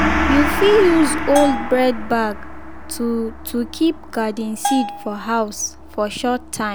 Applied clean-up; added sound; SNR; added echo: none; Gong + Bell; 4 dB; none.